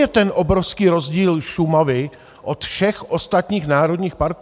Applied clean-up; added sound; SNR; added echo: none; none; none; none.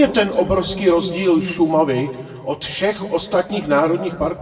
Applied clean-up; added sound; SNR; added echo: none; none; none; reverberation time 1.3 s.